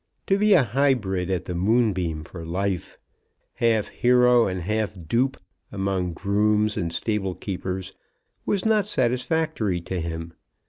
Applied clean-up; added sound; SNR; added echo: none; none; none; none.